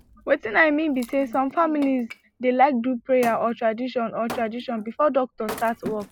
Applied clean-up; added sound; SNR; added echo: none; Wood; 18 dB; none.